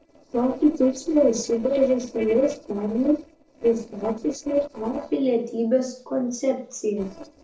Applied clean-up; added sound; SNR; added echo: neural separator model SepFormer DNS4.